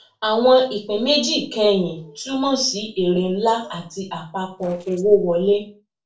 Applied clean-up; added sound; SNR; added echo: neural separator model SepFormer DNS4.